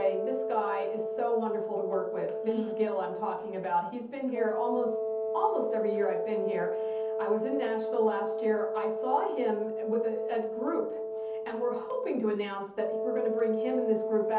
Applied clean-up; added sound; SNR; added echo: none; Wind instrument, woodwind instrument; 1 dB; reverberation time 0.7 s.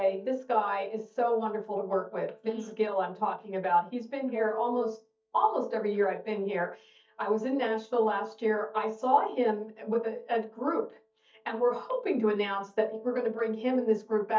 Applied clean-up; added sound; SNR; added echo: neural mask model DeepFilterNet 3.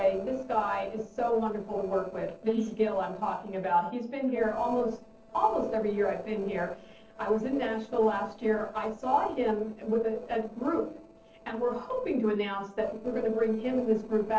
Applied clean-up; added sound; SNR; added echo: neural separator model SepFormer DNS4.